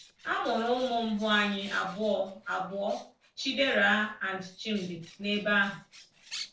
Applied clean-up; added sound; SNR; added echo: neural separator model SepFormer DNS4.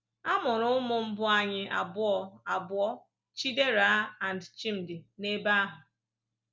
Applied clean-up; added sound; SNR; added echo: none; none; none; none.